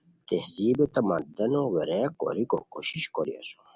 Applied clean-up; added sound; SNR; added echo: none; none; none; none.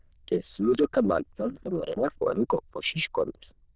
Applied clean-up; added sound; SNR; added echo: neural diffusion model UNIVERSE++.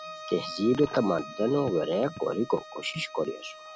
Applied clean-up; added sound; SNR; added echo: none; Telephone + Bowed string instrument; 14 dB; none.